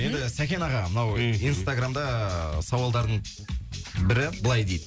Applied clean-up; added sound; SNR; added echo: none; none; none; none.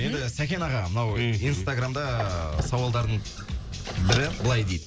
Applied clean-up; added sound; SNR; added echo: none; Squeak; 8 dB; none.